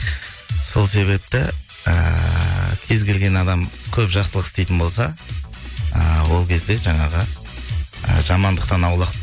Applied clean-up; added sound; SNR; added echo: none; none; none; none.